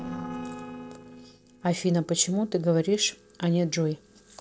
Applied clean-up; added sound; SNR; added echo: neural separator model SepFormer DNS4.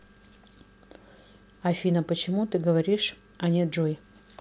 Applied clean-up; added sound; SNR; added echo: none; none; none; none.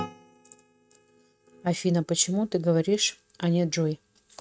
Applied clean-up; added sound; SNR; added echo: neural mask model RNNoise.